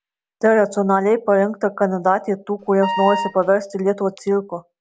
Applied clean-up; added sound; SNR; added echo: none; Wind instrument, woodwind instrument; 6 dB; none.